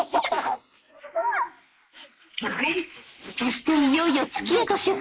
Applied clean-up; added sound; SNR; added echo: neural mask model Resemble Enhance denoiser.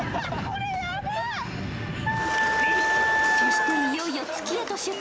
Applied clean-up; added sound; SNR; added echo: none; Wind instrument, woodwind instrument; -5 dB; none.